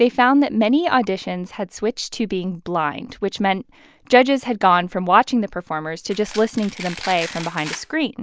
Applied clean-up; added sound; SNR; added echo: none; Domestic sounds, home sounds; 14 dB; none.